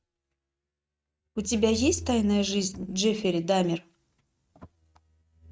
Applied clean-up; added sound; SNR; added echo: neural mask model RNNoise.